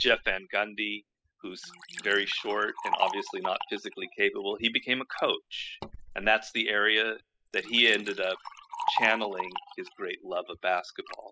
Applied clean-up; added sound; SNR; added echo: classical method spectral subtraction.